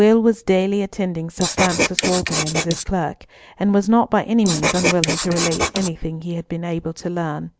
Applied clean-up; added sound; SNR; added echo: neural mask model Resemble Enhance denoiser.